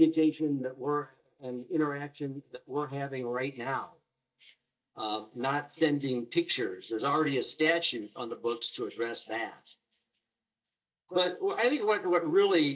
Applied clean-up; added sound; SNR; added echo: neural mask model DeepFilterNet 3.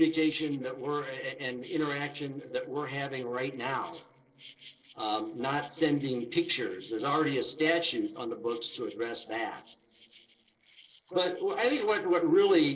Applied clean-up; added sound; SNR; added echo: neural separator model SepFormer DNS4.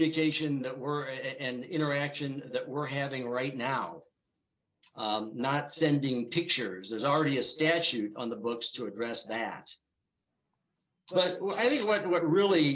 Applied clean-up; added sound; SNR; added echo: none; none; none; none.